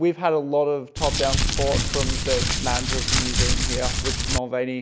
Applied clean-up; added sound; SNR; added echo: none; Crumpling, crinkling; -3 dB; none.